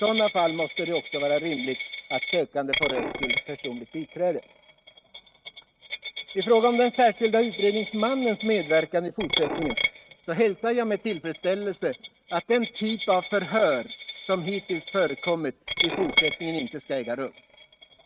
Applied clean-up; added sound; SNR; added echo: neural mask model RNNoise.